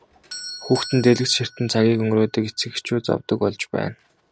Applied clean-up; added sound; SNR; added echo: none; Doorbell; 18 dB; none.